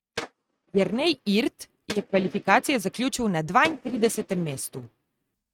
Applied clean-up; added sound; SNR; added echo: neural mask model RNNoise.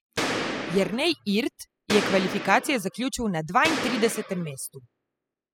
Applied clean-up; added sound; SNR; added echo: classical method spectral subtraction.